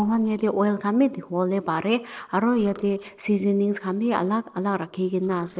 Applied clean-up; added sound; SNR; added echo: neural separator model SepFormer DNS4.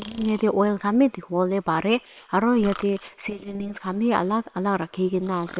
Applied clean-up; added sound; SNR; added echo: neural separator model SepFormer WHAM!.